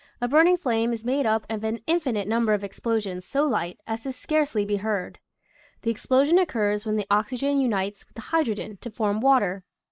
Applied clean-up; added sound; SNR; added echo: neural mask model Resemble Enhance denoiser.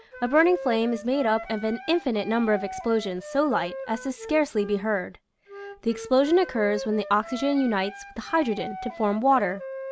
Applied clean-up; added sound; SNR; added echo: none; Wind instrument, woodwind instrument; 13 dB; none.